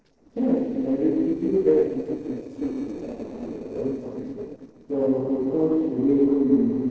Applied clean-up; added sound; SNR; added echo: neural separator model SepFormer DNS4.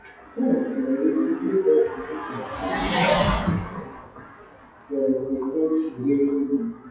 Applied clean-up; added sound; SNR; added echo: classical method WPE with log-MMSE.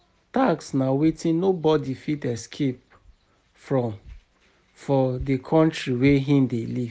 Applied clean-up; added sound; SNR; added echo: none; none; none; none.